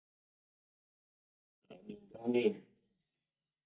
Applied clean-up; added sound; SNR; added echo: neural mask model DeepFilterNet 3.